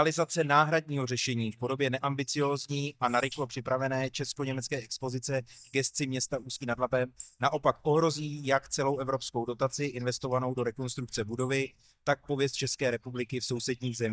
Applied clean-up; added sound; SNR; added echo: neural mask model DeepFilterNet 3.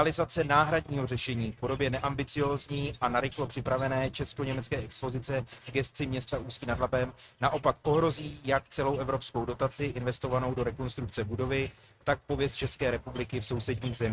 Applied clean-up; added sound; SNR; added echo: neural mask model RNNoise.